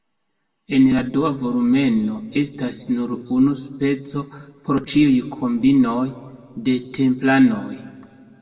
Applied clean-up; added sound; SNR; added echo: none; none; none; reverberation time 1.5 s.